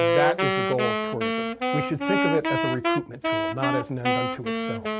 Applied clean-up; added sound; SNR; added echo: none; Wind instrument, woodwind instrument; -4 dB; none.